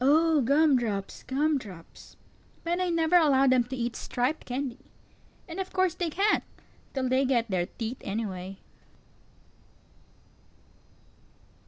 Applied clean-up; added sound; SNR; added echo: none; none; none; none.